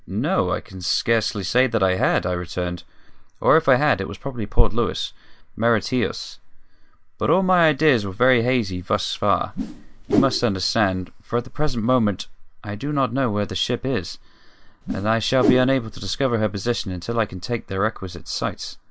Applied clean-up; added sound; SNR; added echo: none; Whoosh, swoosh, swish; 5 dB; none.